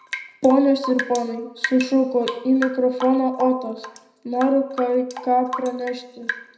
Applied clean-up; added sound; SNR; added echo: none; Drip / Rain; 12 dB; reverberation time 0.7 s.